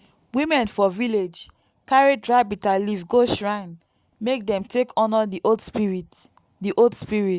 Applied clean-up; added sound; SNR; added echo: none; none; none; none.